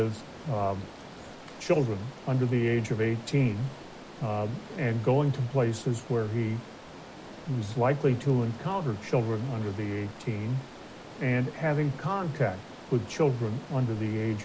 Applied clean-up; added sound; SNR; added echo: none; Stream; 16 dB; none.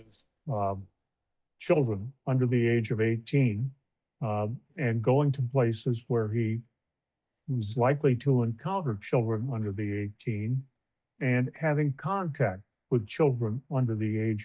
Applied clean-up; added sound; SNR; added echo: neural mask model DeepFilterNet 3.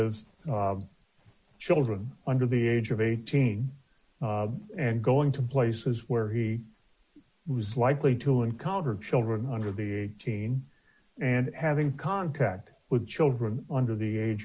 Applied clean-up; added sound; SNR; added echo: none; none; none; none.